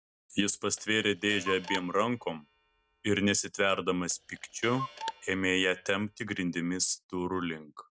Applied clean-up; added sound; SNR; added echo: none; Clock; 14 dB; none.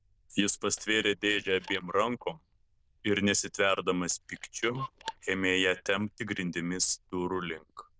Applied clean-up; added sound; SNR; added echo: neural diffusion model UNIVERSE++.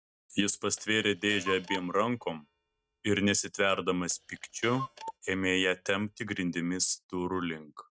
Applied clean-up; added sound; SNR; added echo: neural mask model RNNoise.